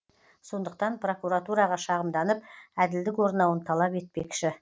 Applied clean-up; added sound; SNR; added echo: none; none; none; none.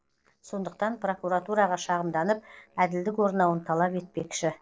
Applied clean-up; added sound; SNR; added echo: neural separator model SepFormer DNS4.